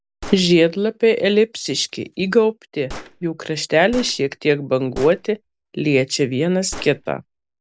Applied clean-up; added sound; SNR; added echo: none; Gunshot, gunfire; 20 dB; none.